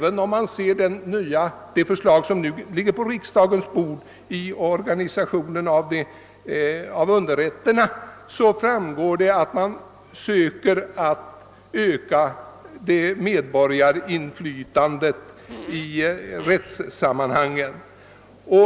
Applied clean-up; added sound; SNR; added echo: none; Fart; 19 dB; none.